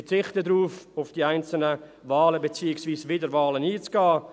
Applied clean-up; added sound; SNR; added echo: none; none; none; none.